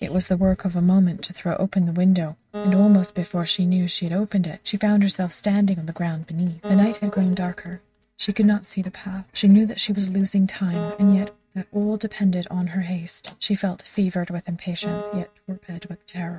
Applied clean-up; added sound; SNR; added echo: neural mask model RNNoise.